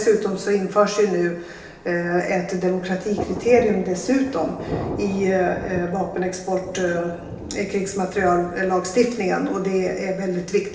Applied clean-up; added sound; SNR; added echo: none; Thunder; 14 dB; reverberation time 1.1 s.